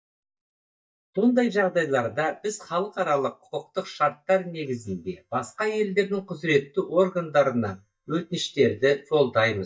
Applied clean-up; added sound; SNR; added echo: neural mask model DeepFilterNet 3.